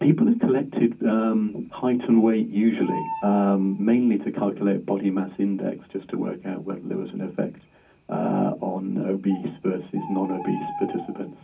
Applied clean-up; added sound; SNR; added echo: none; Bird; 17 dB; reverberation time 0.4 s.